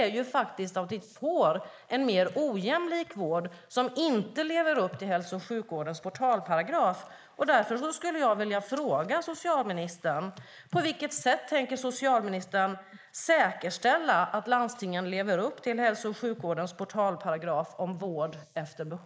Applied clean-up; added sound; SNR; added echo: neural mask model Resemble Enhance denoiser.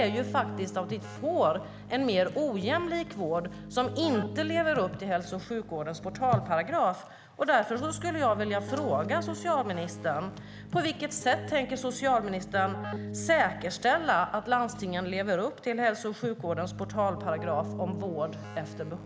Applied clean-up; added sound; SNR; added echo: none; Keyboard (musical); 11 dB; none.